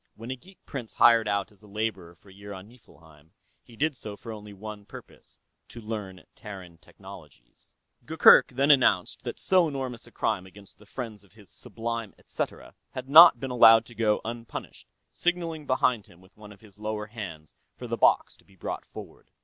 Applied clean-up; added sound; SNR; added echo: none; none; none; none.